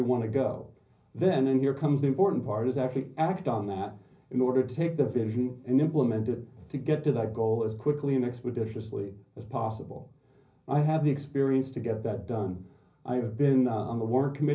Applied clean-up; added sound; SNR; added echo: none; none; none; reverberation time 0.5 s.